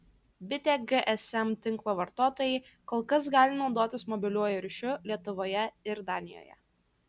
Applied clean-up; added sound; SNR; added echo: none; none; none; none.